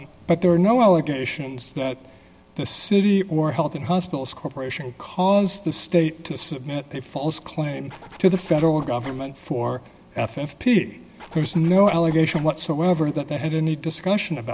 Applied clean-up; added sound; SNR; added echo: none; Zipper (clothing); 19 dB; none.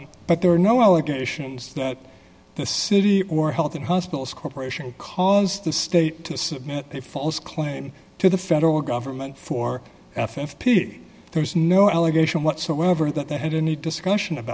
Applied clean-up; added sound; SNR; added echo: none; none; none; none.